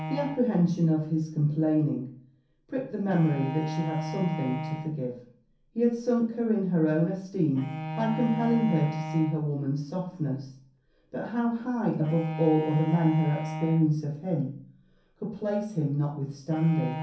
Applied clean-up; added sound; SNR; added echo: none; Bowed string instrument; 10 dB; reverberation time 0.6 s.